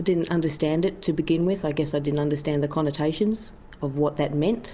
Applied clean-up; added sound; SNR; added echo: none; none; none; none.